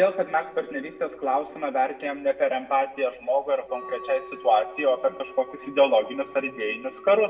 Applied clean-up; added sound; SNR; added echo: none; Wind instrument, woodwind instrument; 19 dB; reverberation time 1.4 s.